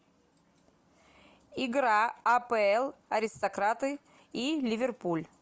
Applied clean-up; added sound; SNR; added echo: none; none; none; none.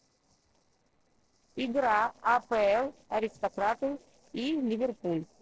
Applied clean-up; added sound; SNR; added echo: neural separator model SepFormer DNS4.